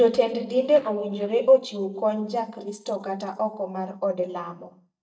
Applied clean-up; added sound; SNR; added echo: neural mask model DeepFilterNet 3.